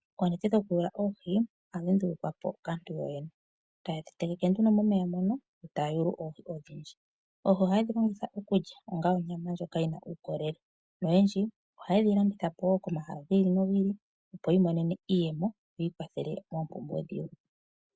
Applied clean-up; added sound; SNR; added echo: none; none; none; none.